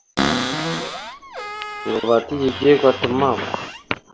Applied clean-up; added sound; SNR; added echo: none; Cupboard open or close; 6 dB; none.